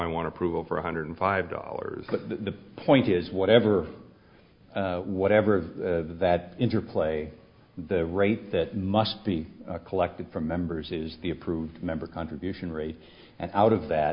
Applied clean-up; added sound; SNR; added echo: none; none; none; none.